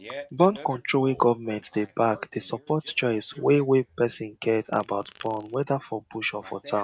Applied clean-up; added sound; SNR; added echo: neural mask model RNNoise.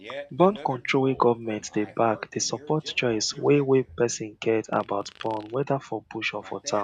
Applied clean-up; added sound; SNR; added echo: none; Fart; 20 dB; none.